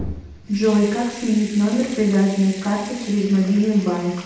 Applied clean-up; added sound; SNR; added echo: none; Sink (filling or washing) / Water tap, faucet / Liquid; 19 dB; reverberation time 0.8 s.